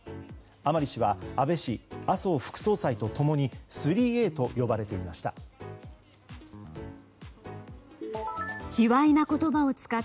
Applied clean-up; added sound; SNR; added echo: none; none; none; none.